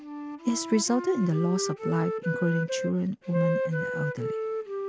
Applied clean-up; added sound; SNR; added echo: none; Wind instrument, woodwind instrument; 4 dB; none.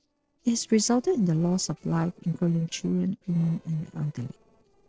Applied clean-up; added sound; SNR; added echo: neural separator model SepFormer DNS4.